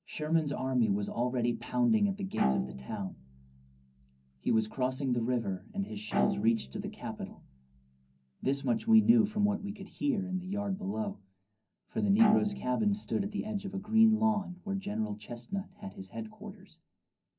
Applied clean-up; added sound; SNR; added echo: none; Bowed string instrument; 8 dB; reverberation time 0.4 s.